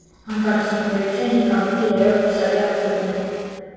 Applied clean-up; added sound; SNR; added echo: neural separator model SepFormer DNS4.